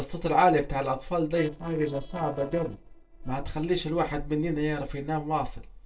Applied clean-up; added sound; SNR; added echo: neural separator model SepFormer DNS4.